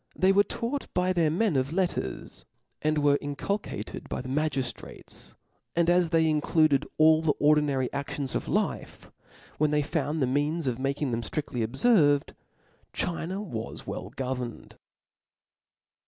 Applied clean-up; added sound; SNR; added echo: none; none; none; none.